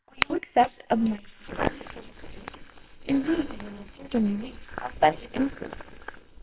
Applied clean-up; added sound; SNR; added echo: neural separator model SepFormer WHAMR!.